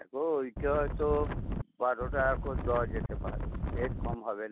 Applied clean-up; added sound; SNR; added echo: none; Wind; 1 dB; none.